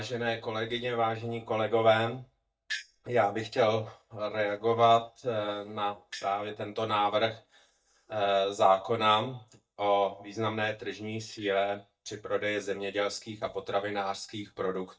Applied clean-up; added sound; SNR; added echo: neural mask model DeepFilterNet 3.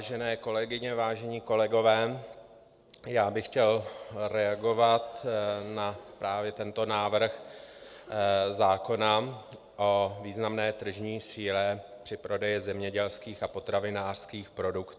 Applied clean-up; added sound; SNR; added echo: none; none; none; none.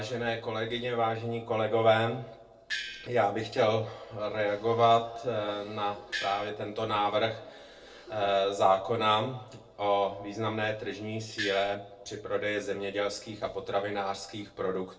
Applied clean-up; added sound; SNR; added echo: neural separator model SepFormer DNS4.